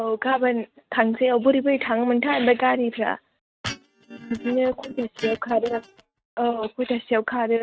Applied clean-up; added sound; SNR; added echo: neural mask model RNNoise.